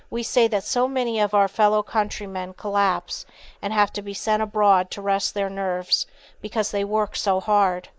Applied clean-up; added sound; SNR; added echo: neural mask model Resemble Enhance denoiser.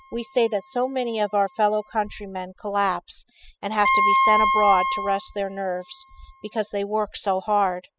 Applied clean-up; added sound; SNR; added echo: classical method spectral subtraction.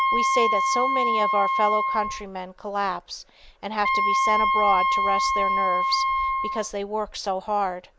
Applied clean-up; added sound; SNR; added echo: none; Wind instrument, woodwind instrument; -3 dB; none.